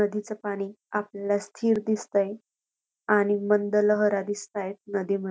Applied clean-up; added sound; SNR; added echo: none; none; none; none.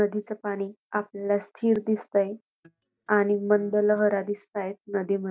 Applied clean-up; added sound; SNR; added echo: neural mask model DeepFilterNet 3.